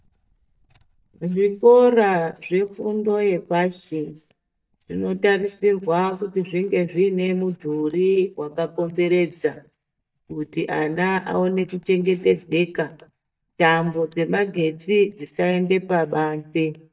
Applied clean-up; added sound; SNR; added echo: neural mask model DeepFilterNet 3.